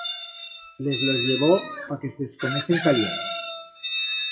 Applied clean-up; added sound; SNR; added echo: classical method WPE with log-MMSE.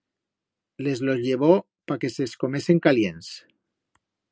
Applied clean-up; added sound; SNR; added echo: none; none; none; none.